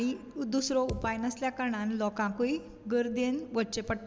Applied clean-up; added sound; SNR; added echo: none; Thump, thud; 13 dB; none.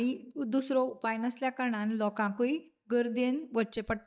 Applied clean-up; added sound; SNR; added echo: neural mask model DeepFilterNet 3.